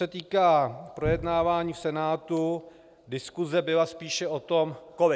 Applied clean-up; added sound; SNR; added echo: none; Cupboard open or close; 9 dB; none.